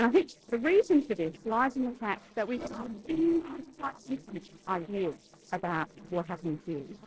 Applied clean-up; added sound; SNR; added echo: neural separator model SepFormer DNS4.